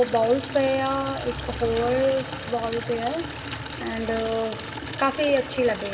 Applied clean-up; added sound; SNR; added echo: none; Water tap, faucet / Liquid; 11 dB; reverberation time 1.0 s.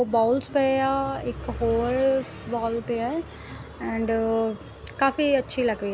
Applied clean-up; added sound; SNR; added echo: none; none; none; none.